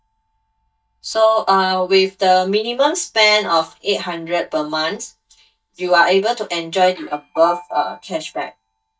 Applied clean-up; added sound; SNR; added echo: neural mask model DeepFilterNet 3.